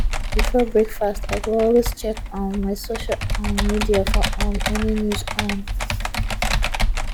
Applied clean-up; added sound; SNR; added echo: none; Computer keyboard; -1 dB; none.